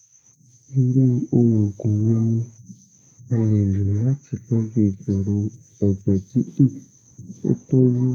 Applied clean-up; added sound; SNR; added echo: neural mask model Resemble Enhance denoiser.